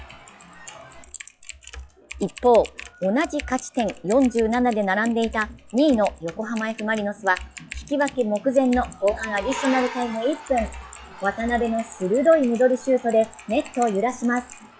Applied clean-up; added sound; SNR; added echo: classical method log-MMSE.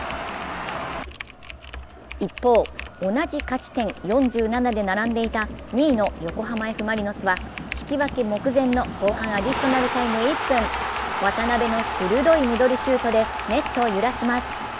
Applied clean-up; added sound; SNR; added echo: none; Typing; 14 dB; none.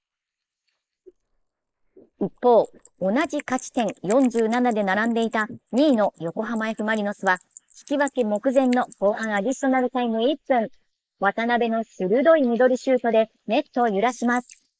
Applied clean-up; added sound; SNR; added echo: neural mask model Resemble Enhance denoiser.